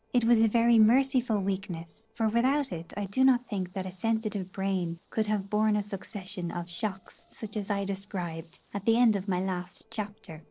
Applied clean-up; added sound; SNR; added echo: neural separator model SepFormer DNS4.